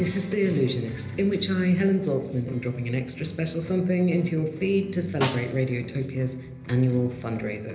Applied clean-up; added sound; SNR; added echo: none; Snare drum; 12 dB; reverberation time 1.0 s.